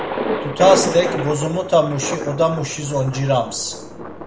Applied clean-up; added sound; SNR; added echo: none; Thunder; 6 dB; none.